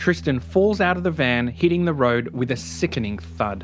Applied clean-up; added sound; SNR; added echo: none; none; none; none.